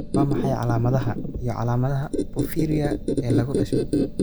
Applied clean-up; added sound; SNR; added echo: none; Squeak; -1 dB; none.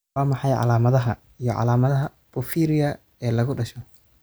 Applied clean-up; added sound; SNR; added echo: none; none; none; none.